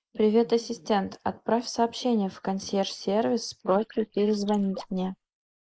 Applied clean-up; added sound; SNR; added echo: neural mask model Resemble Enhance denoiser.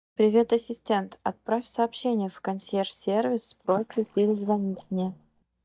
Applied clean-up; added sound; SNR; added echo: neural mask model DeepFilterNet 3.